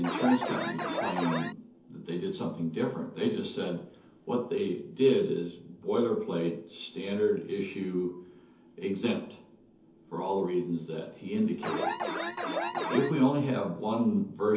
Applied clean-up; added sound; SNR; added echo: none; Alarm; 2 dB; reverberation time 0.5 s.